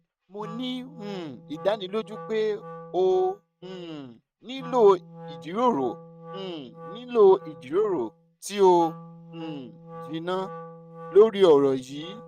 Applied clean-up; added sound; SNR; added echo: neural mask model RNNoise.